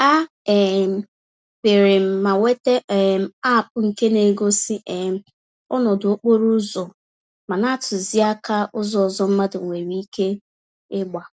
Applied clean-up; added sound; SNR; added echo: none; none; none; none.